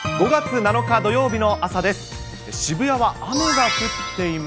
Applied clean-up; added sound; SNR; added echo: none; none; none; none.